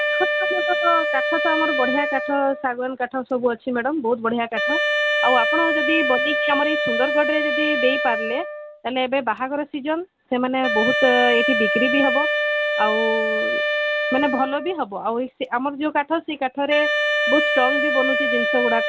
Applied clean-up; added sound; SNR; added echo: none; Wind instrument, woodwind instrument; 0 dB; none.